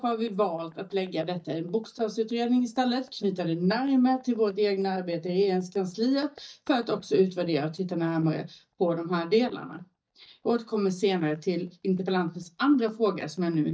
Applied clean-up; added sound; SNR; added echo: neural mask model DeepFilterNet 3.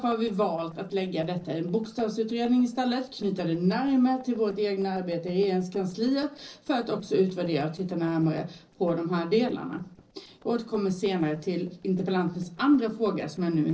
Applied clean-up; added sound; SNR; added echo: neural separator model SepFormer DNS4.